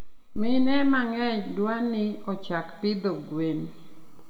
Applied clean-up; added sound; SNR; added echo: none; none; none; reverberation time 1.2 s.